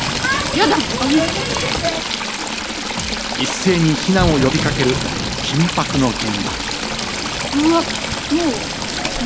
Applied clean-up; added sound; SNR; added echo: none; Fireworks + Stream / Trickle, dribble; 3 dB; none.